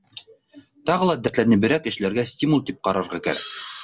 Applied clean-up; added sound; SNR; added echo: none; none; none; none.